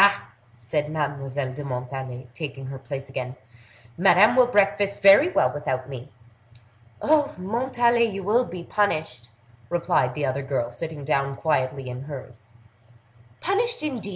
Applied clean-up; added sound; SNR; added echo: none; none; none; none.